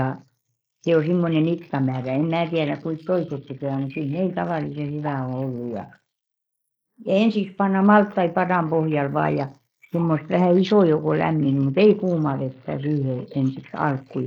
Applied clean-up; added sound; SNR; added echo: neural mask model Resemble Enhance denoiser.